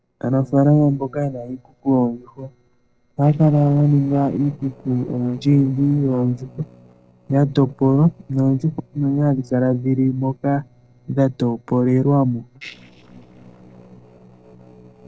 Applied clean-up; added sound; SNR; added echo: neural separator model SepFormer DNS4.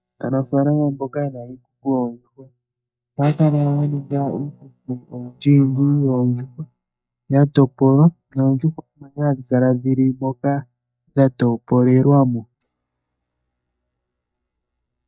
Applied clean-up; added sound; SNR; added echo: neural mask model DeepFilterNet 3.